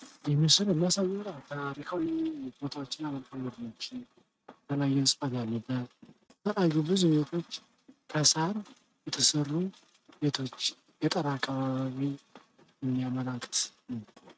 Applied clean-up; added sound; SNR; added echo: neural mask model RNNoise.